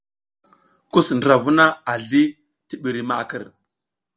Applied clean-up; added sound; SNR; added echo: none; none; none; none.